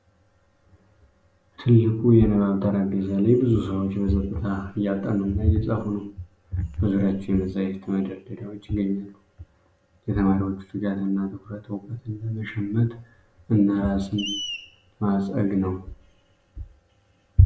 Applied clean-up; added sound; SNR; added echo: none; Screech; 15 dB; none.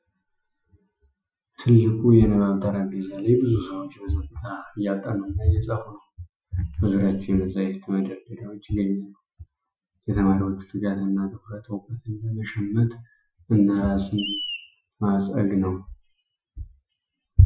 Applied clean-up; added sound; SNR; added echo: classical method Wiener filter.